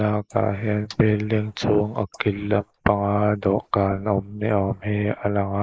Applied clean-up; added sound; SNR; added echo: neural mask model Resemble Enhance denoiser.